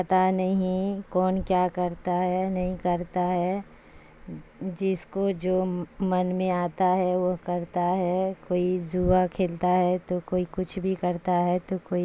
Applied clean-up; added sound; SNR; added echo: none; none; none; none.